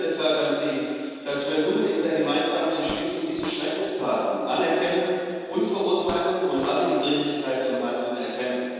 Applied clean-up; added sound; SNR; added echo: none; Fart; 15 dB; reverberation time 2.1 s.